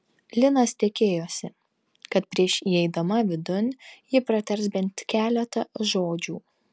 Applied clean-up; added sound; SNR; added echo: none; none; none; none.